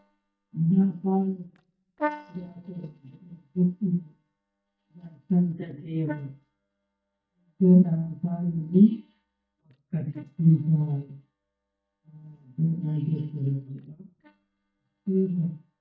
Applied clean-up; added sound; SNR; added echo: neural mask model DeepFilterNet 3.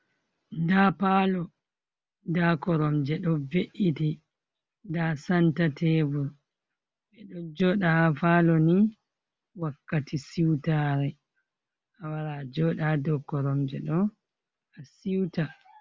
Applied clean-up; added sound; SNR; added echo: none; none; none; none.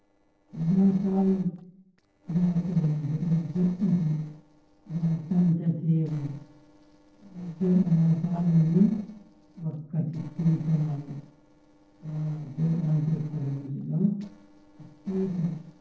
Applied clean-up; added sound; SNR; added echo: neural separator model SepFormer DNS4.